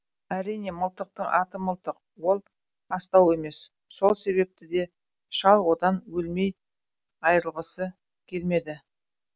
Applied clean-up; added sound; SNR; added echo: none; none; none; none.